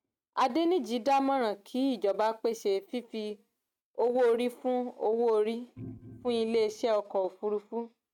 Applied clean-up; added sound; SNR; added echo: neural mask model RNNoise.